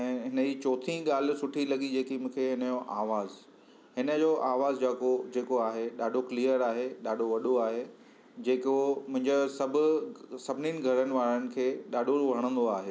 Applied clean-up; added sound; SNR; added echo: none; none; none; none.